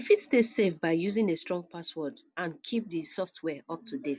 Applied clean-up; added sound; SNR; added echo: none; none; none; none.